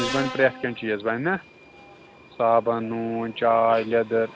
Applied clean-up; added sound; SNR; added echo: none; Subway, metro, underground; 14 dB; none.